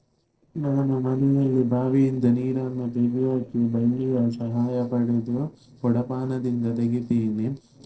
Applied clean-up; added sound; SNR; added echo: neural separator model SepFormer DNS4.